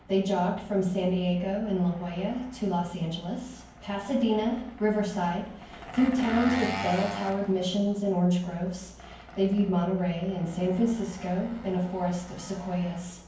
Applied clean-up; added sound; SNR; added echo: none; Engine; 14 dB; reverberation time 0.9 s.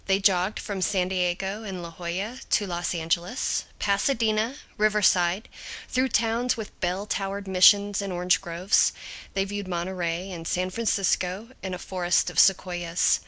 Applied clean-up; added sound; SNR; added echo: none; none; none; none.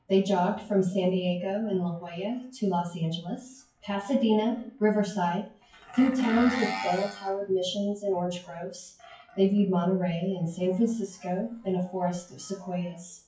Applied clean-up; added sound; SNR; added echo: classical method WPE with log-MMSE.